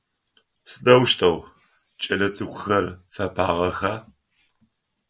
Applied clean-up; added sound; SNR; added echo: none; none; none; none.